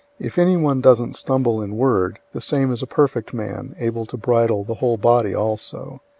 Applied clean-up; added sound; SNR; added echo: none; none; none; none.